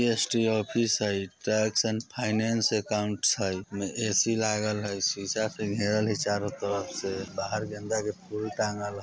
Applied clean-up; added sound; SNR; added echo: none; none; none; none.